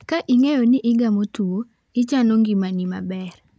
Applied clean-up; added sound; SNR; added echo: none; none; none; none.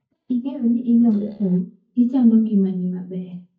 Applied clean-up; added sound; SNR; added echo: neural mask model DeepFilterNet 3.